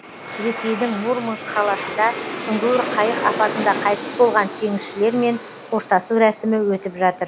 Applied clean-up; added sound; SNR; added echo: none; Aircraft; 9 dB; none.